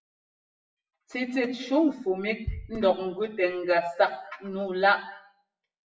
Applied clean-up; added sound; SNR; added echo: classical method WPE with log-MMSE.